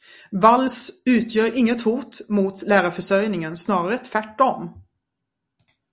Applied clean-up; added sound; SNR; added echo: none; none; none; none.